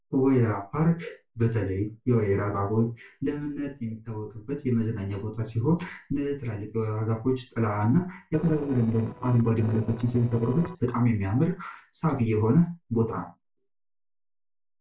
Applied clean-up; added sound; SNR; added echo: neural separator model SepFormer DNS4.